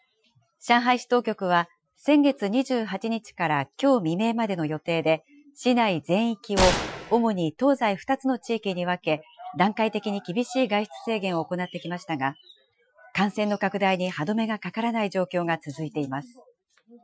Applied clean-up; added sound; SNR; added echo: classical method Wiener filter.